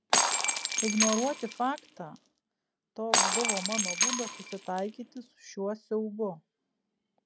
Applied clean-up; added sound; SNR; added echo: none; Shatter; -5 dB; none.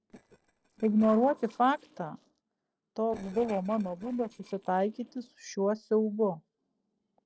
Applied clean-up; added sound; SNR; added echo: neural separator model SepFormer DNS4.